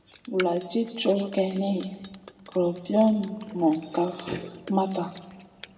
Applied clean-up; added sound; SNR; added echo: none; Drip; 17 dB; reverberation time 1.3 s.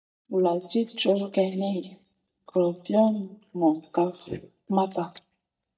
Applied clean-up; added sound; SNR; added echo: neural mask model DeepFilterNet 3.